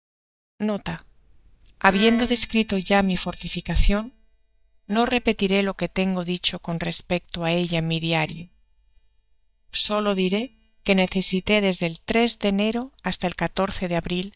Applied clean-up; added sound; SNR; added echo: neural mask model DeepFilterNet 3.